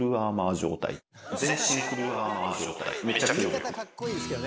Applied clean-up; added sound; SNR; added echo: none; none; none; none.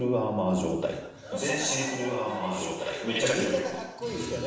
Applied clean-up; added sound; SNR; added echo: none; none; none; reverberation time 0.9 s.